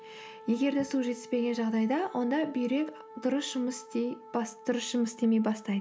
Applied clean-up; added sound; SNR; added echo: none; Wind instrument, woodwind instrument; 18 dB; none.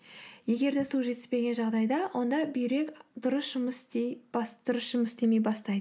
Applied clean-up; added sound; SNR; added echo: none; none; none; none.